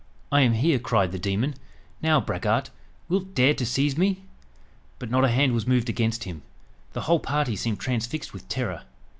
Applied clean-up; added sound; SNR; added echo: none; none; none; none.